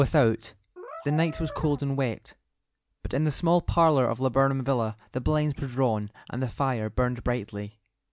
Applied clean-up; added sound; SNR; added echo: none; Brass instrument; 14 dB; none.